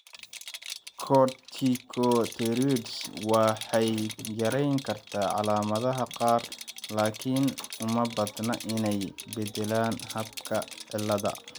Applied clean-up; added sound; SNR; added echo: none; Rattle; 13 dB; none.